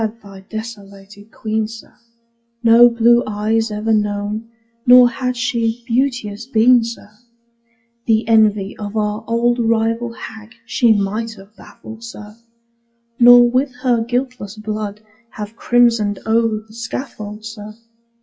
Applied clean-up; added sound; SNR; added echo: classical method WPE with log-MMSE.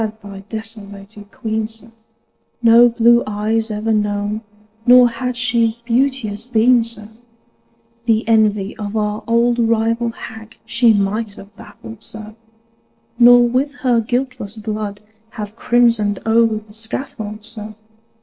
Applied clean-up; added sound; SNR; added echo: neural separator model SepFormer DNS4.